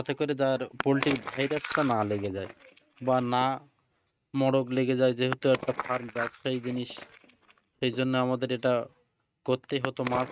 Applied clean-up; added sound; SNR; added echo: neural mask model RNNoise.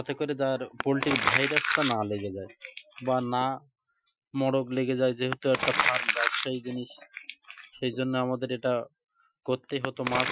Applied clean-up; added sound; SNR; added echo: classical method Wiener filter.